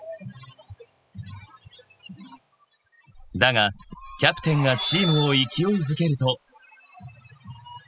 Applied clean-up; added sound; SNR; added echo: classical method spectral subtraction.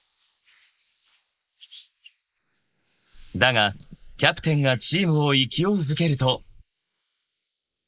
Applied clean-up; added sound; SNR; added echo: neural mask model Resemble Enhance denoiser.